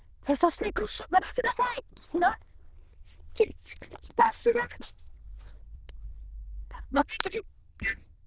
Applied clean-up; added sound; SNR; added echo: neural diffusion model UNIVERSE++.